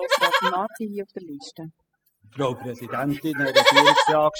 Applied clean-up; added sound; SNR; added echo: classical method spectral subtraction.